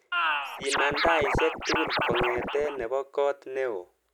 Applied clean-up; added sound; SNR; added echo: none; Scratching (performance technique); -2 dB; none.